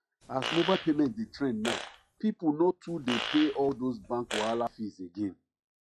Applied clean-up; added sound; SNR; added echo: classical method log-MMSE.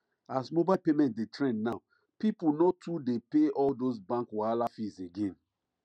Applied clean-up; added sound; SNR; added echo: none; none; none; none.